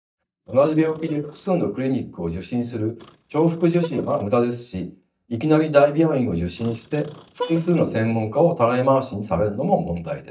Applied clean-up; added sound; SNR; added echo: neural mask model DeepFilterNet 3.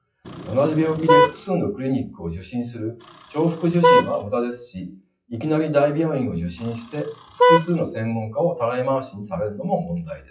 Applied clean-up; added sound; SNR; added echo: classical method WPE with log-MMSE.